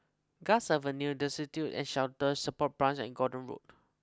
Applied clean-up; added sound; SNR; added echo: none; none; none; none.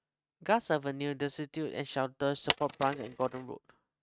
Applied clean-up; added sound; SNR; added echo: neural mask model RNNoise.